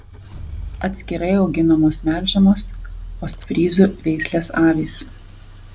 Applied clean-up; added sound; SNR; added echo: none; Rattle / Engine starting / Car; 14 dB; none.